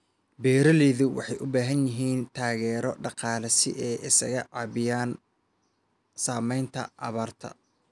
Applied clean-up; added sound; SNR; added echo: none; none; none; none.